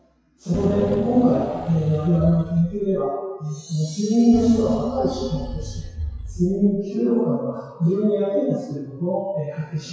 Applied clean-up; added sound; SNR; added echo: classical method WPE with log-MMSE.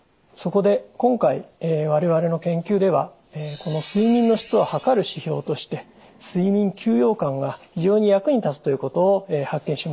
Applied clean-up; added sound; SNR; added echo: none; none; none; none.